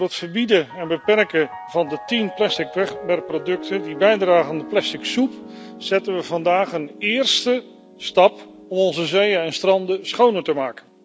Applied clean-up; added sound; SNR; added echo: none; Piano; 16 dB; none.